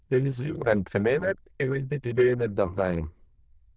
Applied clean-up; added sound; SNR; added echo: neural diffusion model UNIVERSE++.